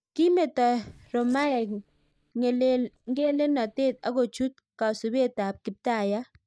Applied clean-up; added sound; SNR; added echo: neural mask model DeepFilterNet 3.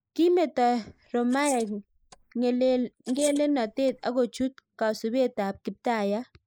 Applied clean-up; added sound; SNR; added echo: neural mask model Resemble Enhance denoiser.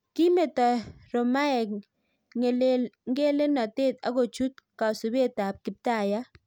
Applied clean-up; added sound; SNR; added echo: none; none; none; none.